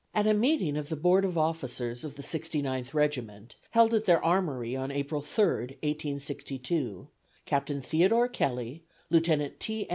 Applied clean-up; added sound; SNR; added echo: none; none; none; none.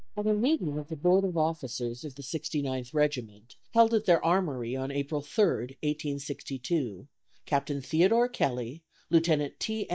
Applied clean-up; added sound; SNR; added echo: neural mask model DeepFilterNet 3.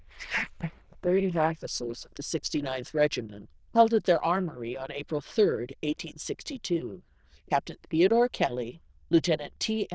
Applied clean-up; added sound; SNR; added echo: neural diffusion model UNIVERSE++.